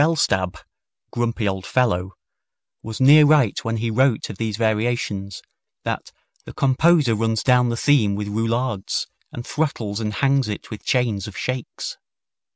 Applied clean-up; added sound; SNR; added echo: none; none; none; none.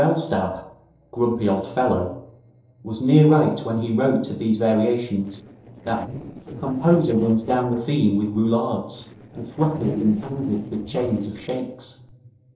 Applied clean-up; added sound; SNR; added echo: neural separator model SepFormer DNS4.